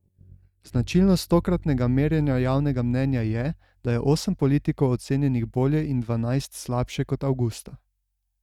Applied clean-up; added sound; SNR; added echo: neural mask model RNNoise.